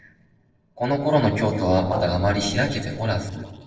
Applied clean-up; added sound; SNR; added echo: neural separator model SepFormer DNS4.